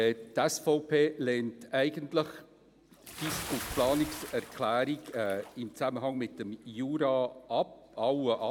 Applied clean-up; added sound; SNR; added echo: none; Bathtub (filling or washing) / Splash, splatter; 16 dB; none.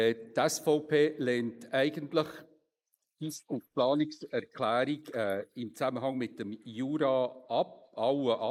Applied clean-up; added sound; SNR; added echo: neural mask model Resemble Enhance denoiser.